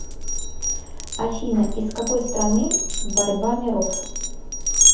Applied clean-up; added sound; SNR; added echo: none; Glass; -2 dB; reverberation time 0.6 s.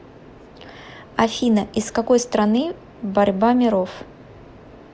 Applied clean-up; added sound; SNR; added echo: none; none; none; none.